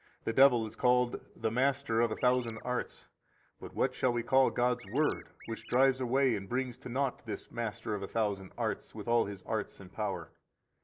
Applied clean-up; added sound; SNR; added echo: none; Chirp, tweet; 18 dB; none.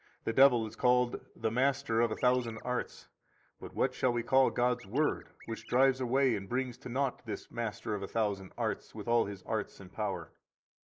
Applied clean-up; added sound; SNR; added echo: neural mask model Resemble Enhance denoiser.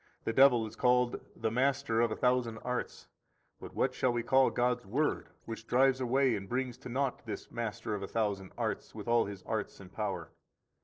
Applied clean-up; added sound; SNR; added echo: neural separator model SepFormer DNS4.